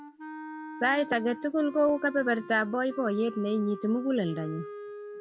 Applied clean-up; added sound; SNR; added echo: none; Wind instrument, woodwind instrument; 14 dB; none.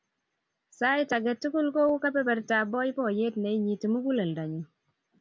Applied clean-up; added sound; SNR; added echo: none; none; none; none.